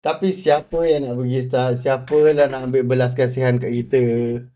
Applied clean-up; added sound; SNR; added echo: neural mask model DeepFilterNet 3.